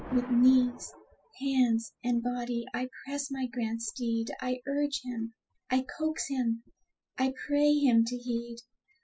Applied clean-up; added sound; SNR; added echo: classical method spectral subtraction.